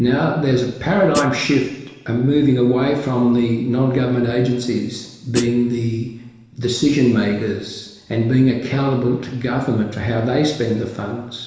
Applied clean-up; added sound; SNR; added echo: none; Hi-hat; 7 dB; reverberation time 1.1 s.